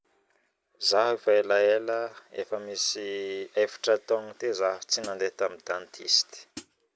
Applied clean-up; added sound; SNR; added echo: none; Hi-hat; 17 dB; none.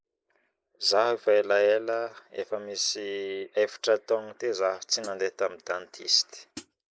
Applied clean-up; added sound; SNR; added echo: neural mask model Resemble Enhance denoiser.